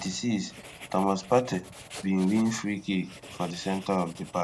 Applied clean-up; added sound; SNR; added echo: none; Writing; 17 dB; none.